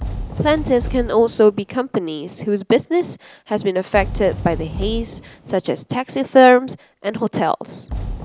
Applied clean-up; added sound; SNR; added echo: none; Fireworks; 12 dB; none.